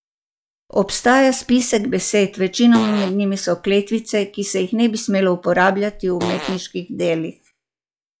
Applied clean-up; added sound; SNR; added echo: classical method log-MMSE.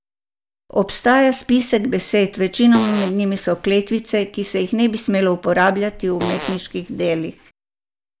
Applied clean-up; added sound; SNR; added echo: none; Fart; 12 dB; none.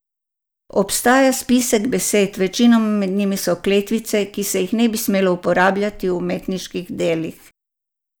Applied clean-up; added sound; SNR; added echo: none; none; none; none.